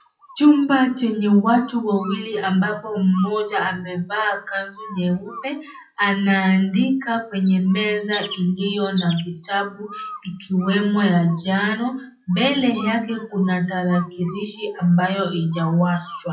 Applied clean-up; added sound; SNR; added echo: classical method WPE with log-MMSE.